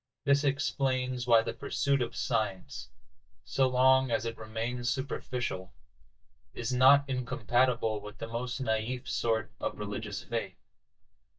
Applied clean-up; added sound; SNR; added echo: neural mask model DeepFilterNet 3.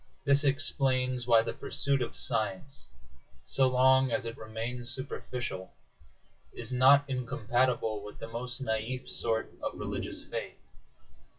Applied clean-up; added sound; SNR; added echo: classical method WPE with log-MMSE.